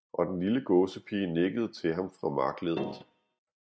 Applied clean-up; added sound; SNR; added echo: neural mask model RNNoise.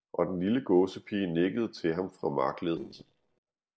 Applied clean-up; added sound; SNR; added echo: neural separator model SepFormer DNS4.